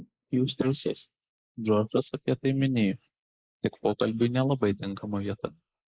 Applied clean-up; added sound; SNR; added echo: neural mask model Resemble Enhance denoiser.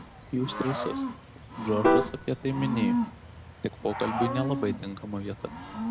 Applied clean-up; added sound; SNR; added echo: none; Cricket / Growling + Piano; -1 dB; none.